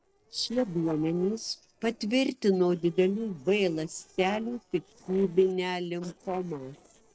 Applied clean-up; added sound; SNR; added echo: neural separator model SepFormer DNS4.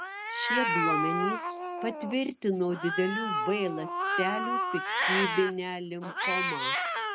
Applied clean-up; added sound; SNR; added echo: none; Cat; -1 dB; none.